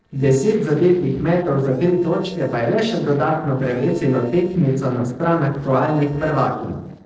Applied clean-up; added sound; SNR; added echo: neural separator model SepFormer DNS4.